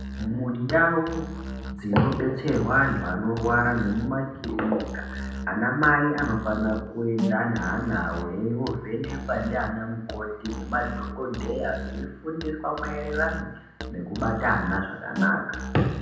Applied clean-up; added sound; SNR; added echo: none; Musical instrument; 8 dB; reverberation time 0.8 s.